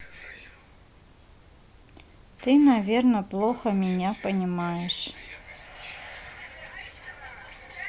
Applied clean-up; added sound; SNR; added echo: none; none; none; none.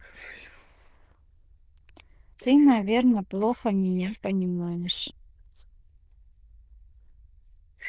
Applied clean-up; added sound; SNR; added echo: neural diffusion model UNIVERSE++.